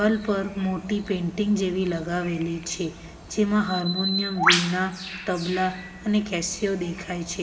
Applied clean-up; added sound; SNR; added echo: none; Bird; 6 dB; reverberation time 1.3 s.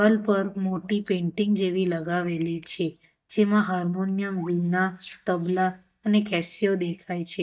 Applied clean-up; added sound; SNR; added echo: neural mask model DeepFilterNet 3.